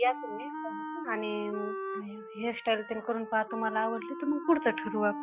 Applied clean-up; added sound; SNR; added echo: classical method Wiener filter.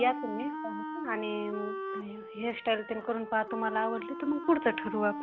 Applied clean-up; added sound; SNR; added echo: none; Wind instrument, woodwind instrument; 7 dB; none.